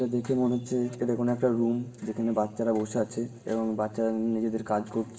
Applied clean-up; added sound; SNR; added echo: none; none; none; reverberation time 1.5 s.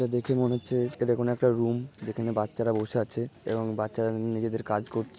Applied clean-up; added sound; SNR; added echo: none; none; none; none.